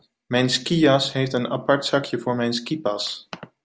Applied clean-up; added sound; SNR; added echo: none; none; none; none.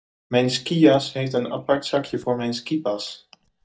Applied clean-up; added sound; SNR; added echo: neural mask model DeepFilterNet 3.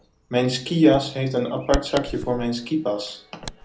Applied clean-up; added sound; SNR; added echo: none; Bird vocalization, bird call, bird song; 12 dB; reverberation time 0.3 s.